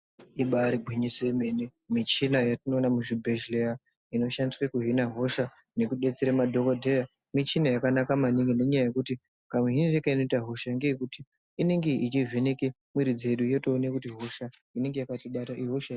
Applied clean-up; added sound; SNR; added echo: none; none; none; none.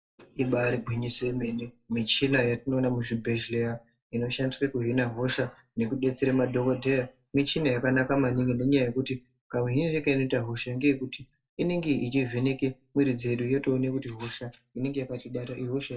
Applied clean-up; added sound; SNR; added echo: none; none; none; reverberation time 0.2 s.